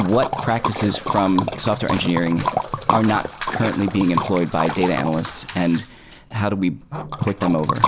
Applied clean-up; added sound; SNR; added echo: none; Liquid; 5 dB; none.